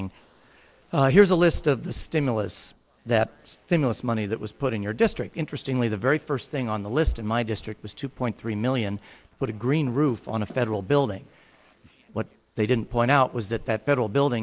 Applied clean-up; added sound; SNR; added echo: neural mask model Resemble Enhance denoiser.